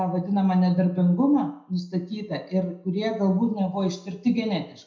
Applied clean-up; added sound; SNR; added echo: none; none; none; reverberation time 0.5 s.